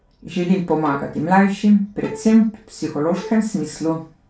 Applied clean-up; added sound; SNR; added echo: none; Bowed string instrument; 20 dB; reverberation time 0.3 s.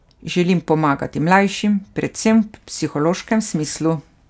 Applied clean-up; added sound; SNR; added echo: none; none; none; none.